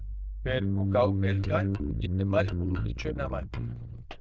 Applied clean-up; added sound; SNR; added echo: neural diffusion model UNIVERSE++.